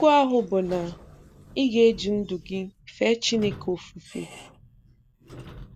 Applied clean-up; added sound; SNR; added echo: none; Squeak / Sliding door; 19 dB; none.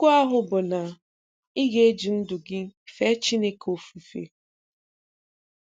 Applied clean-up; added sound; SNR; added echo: none; none; none; none.